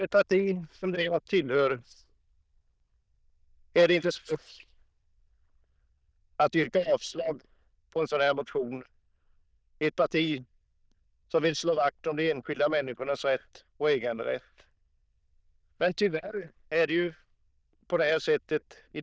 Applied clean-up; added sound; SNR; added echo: neural diffusion model UNIVERSE++.